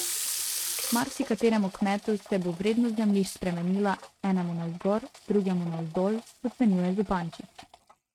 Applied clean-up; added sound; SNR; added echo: neural mask model RNNoise.